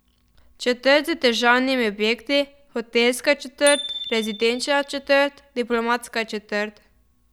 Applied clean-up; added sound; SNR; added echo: none; Bicycle bell; 12 dB; none.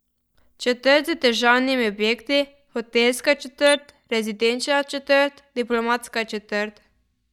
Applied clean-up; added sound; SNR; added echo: neural mask model DeepFilterNet 3.